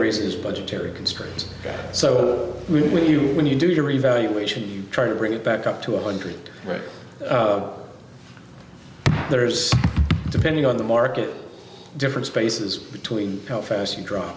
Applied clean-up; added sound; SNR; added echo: none; none; none; none.